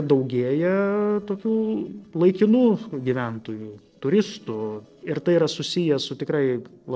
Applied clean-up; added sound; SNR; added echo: neural separator model SepFormer DNS4.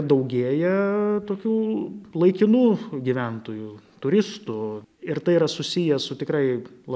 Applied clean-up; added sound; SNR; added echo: none; none; none; none.